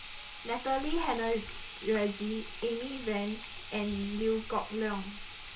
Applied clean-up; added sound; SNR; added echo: none; Sink (filling or washing) / Water tap, faucet; 1 dB; reverberation time 0.2 s.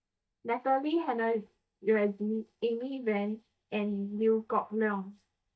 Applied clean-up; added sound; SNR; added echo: neural mask model DeepFilterNet 3.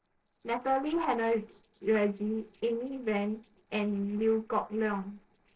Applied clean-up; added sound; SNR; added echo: neural separator model SepFormer DNS4.